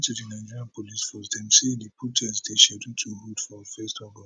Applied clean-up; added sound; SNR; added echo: none; none; none; none.